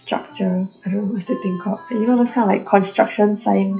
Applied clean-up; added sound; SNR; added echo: classical method WPE with log-MMSE.